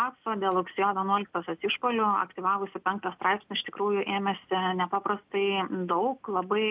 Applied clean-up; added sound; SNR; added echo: none; none; none; none.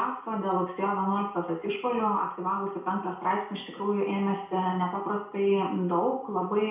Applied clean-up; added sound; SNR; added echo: none; none; none; reverberation time 0.6 s.